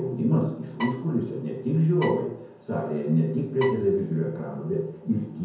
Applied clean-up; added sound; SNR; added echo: none; Bowed string instrument; 13 dB; reverberation time 0.9 s.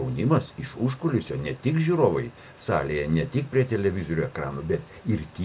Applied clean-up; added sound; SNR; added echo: none; none; none; none.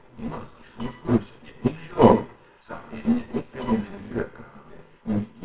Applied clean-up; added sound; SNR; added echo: neural separator model SepFormer WHAMR!.